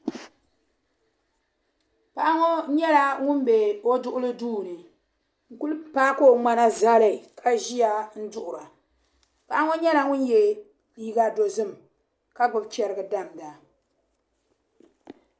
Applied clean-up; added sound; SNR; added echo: none; none; none; none.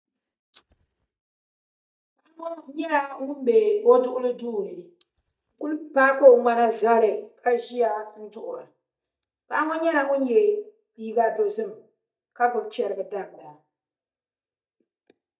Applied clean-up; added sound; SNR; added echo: neural mask model DeepFilterNet 3.